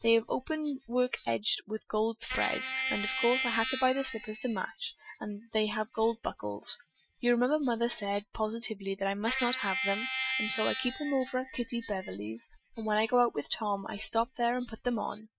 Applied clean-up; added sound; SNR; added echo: classical method Wiener filter.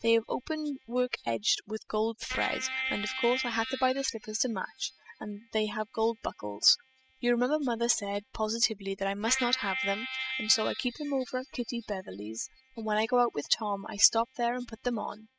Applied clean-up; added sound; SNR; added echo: classical method spectral subtraction.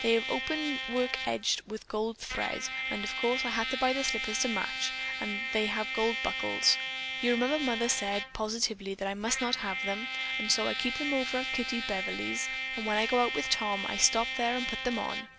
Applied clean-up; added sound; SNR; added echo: none; Trumpet; 3 dB; none.